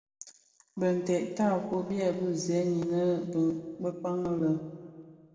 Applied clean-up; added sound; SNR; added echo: none; none; none; reverberation time 2.2 s.